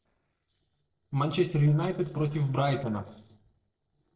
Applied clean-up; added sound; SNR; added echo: neural separator model SepFormer DNS4.